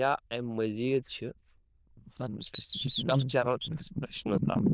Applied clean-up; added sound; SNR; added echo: neural diffusion model UNIVERSE++.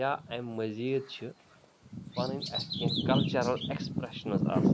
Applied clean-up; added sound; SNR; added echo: none; Bird vocalization, bird call, bird song; -2 dB; none.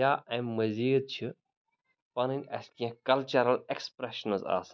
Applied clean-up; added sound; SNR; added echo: none; none; none; none.